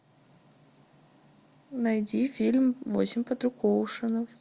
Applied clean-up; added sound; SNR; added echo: none; none; none; none.